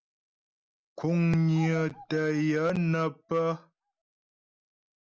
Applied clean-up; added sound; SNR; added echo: none; Bird vocalization, bird call, bird song; 20 dB; none.